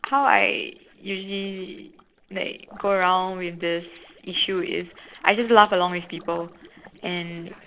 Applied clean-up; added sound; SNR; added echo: neural separator model SepFormer DNS4.